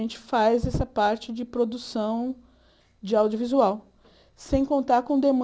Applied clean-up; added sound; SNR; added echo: none; none; none; none.